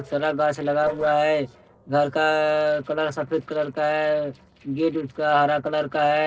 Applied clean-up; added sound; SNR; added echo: neural separator model SepFormer DNS4.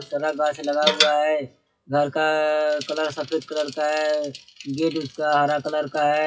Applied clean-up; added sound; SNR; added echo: classical method WPE with log-MMSE.